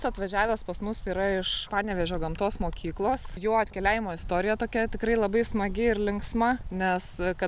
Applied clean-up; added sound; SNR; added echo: none; none; none; none.